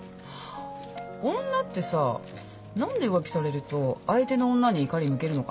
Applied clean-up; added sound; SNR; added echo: none; none; none; none.